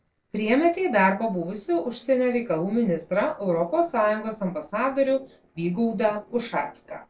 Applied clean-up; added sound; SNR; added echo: neural separator model SepFormer DNS4.